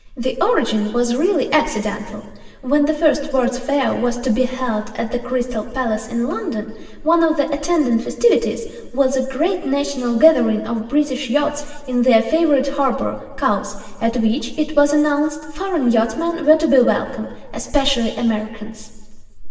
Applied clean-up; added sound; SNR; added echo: none; none; none; reverberation time 1.4 s.